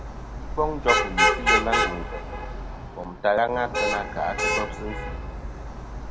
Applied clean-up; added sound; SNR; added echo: none; Traffic noise, roadway noise / Vehicle horn, car horn, honking; -3 dB; none.